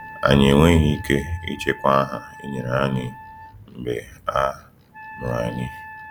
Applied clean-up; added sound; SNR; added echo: none; Wind instrument, woodwind instrument; 18 dB; none.